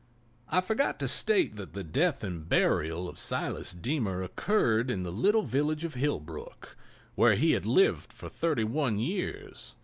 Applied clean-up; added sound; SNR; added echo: none; none; none; none.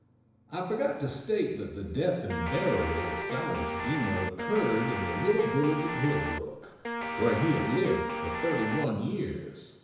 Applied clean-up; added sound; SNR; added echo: none; Guitar; 3 dB; reverberation time 1.0 s.